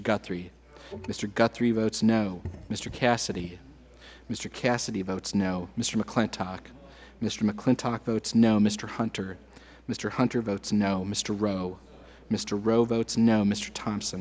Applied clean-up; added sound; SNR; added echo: none; none; none; none.